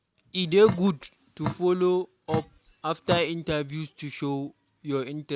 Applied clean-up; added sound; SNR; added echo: none; Drip; 7 dB; none.